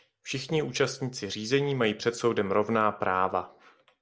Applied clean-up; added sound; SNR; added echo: none; none; none; none.